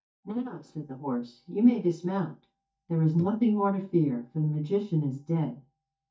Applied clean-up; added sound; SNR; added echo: neural mask model DeepFilterNet 3.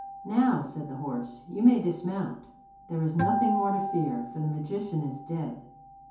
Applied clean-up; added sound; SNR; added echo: none; Acoustic guitar; 7 dB; reverberation time 0.6 s.